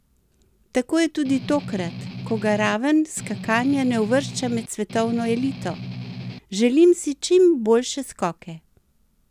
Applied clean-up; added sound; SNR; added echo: none; Strum; 11 dB; none.